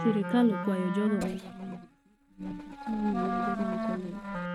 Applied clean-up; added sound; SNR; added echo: neural mask model RNNoise.